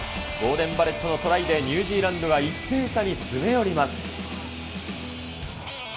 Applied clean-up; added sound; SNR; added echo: none; none; none; none.